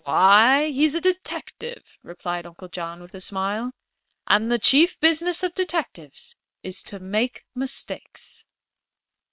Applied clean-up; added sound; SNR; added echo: neural separator model SepFormer WHAM!.